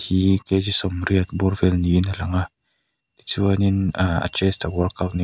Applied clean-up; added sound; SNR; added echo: none; none; none; none.